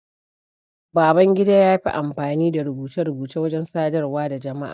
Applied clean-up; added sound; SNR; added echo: neural mask model DeepFilterNet 3.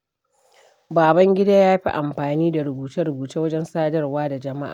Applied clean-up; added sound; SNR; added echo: none; none; none; none.